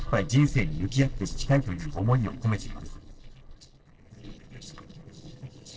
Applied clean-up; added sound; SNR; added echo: neural separator model SepFormer DNS4.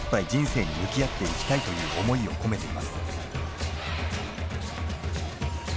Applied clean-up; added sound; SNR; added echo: none; none; none; none.